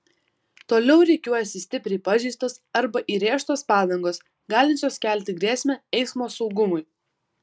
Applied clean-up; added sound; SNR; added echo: none; none; none; none.